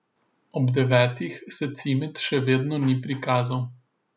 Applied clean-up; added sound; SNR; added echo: none; none; none; none.